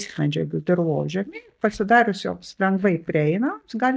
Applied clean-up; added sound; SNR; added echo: neural mask model DeepFilterNet 3.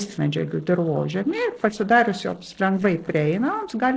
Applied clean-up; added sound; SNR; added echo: neural separator model SepFormer DNS4.